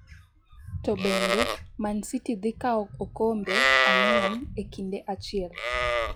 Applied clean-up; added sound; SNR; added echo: classical method log-MMSE.